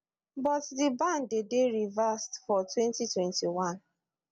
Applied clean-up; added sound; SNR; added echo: none; none; none; none.